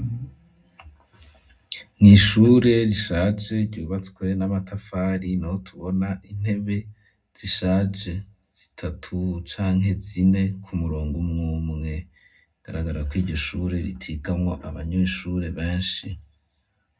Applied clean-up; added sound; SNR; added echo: none; none; none; reverberation time 0.3 s.